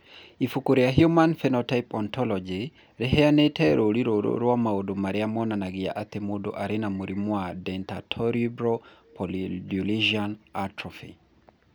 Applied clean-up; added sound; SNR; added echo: none; none; none; none.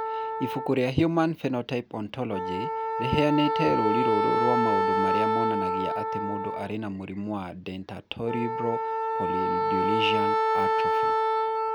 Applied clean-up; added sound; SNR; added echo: none; Wind instrument, woodwind instrument; -2 dB; none.